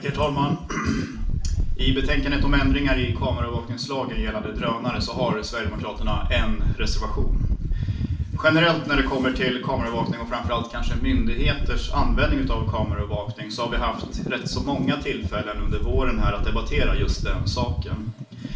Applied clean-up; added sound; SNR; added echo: none; Wind; -2 dB; reverberation time 0.4 s.